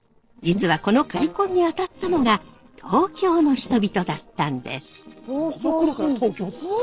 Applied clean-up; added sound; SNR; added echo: neural separator model SepFormer DNS4.